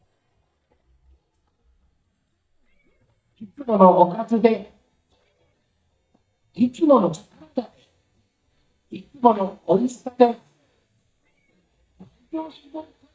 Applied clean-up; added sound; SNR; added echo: neural mask model DeepFilterNet 3.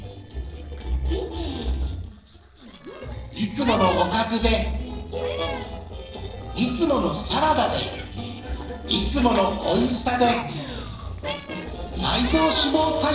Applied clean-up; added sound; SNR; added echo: neural separator model SepFormer DNS4.